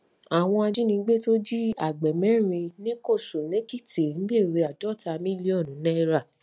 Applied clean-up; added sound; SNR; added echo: none; none; none; none.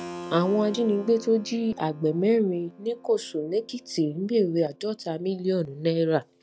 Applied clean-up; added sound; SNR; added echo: none; Keyboard (musical); 18 dB; none.